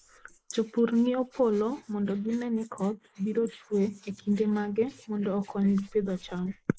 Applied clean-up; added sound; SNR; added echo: neural mask model Resemble Enhance denoiser.